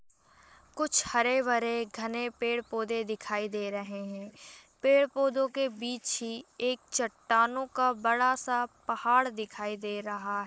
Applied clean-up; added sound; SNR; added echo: neural mask model Resemble Enhance denoiser.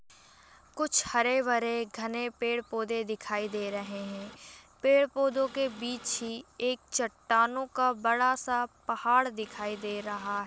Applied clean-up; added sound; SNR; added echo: none; Printer; 19 dB; none.